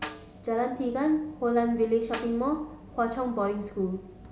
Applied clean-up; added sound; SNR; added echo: none; Snare drum; 18 dB; none.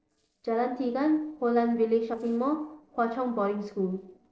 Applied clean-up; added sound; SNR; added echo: neural separator model SepFormer DNS4.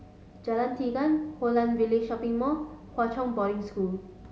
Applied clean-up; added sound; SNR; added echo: none; none; none; none.